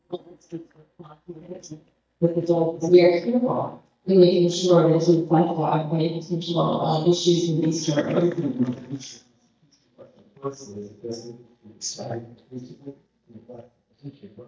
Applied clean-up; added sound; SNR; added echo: neural mask model DeepFilterNet 3.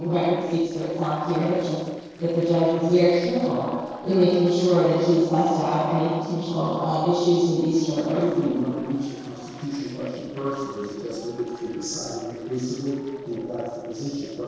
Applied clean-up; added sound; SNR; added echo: neural separator model SepFormer DNS4.